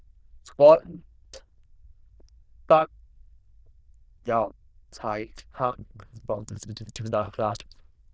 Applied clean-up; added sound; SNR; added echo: neural diffusion model UNIVERSE++.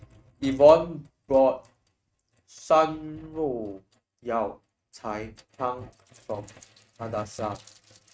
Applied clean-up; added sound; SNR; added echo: neural mask model RNNoise.